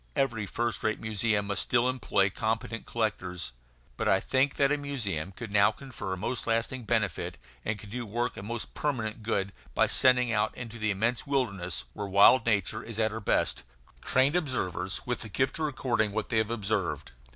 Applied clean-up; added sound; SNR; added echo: none; none; none; none.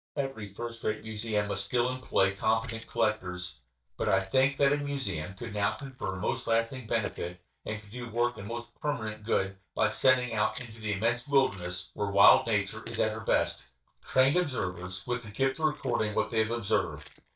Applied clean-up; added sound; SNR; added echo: neural mask model DeepFilterNet 3.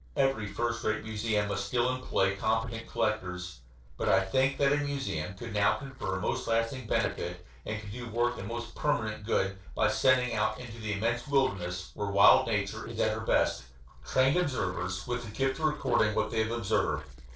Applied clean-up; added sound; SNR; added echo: neural separator model SepFormer DNS4.